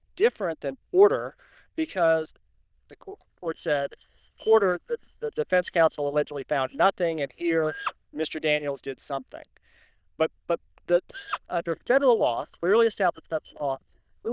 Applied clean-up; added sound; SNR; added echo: neural diffusion model UNIVERSE++.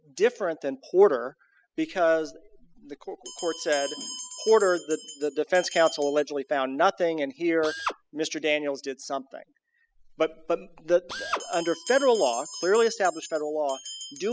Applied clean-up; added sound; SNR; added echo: classical method spectral subtraction.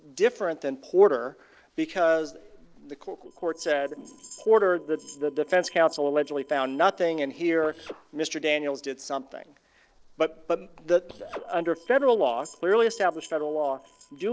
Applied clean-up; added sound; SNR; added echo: neural separator model SepFormer DNS4.